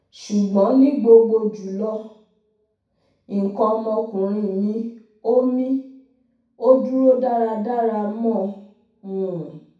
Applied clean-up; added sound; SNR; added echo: none; none; none; reverberation time 0.6 s.